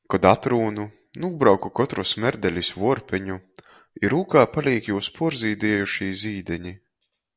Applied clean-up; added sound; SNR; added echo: none; none; none; none.